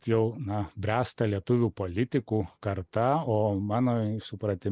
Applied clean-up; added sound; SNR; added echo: none; none; none; none.